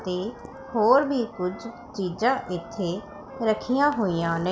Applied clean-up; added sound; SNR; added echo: none; Wind instrument, woodwind instrument; 20 dB; none.